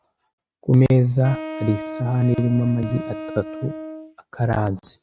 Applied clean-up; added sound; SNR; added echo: neural mask model RNNoise.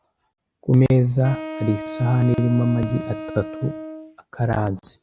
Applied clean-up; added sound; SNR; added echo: none; Wind instrument, woodwind instrument; 11 dB; none.